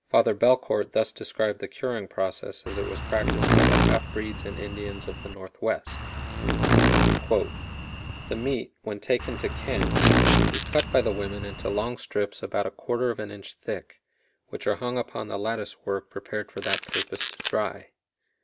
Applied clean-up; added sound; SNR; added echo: none; Insect + Camera; -5 dB; none.